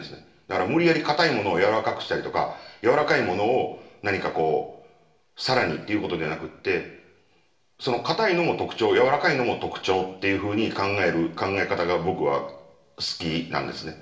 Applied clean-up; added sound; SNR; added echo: none; none; none; reverberation time 0.7 s.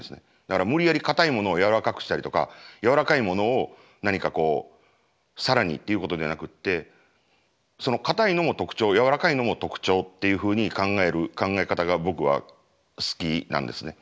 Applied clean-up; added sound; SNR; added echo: none; none; none; none.